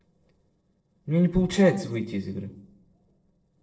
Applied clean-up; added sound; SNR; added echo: neural separator model SepFormer DNS4.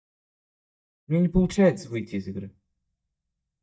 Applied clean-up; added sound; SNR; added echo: neural mask model DeepFilterNet 3.